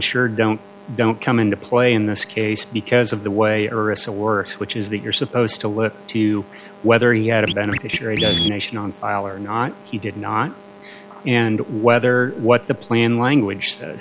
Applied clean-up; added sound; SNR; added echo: none; Scratching (performance technique); 7 dB; none.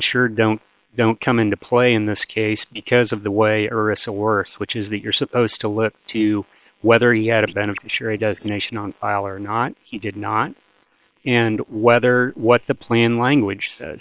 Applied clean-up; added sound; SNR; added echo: neural separator model SepFormer WHAM!.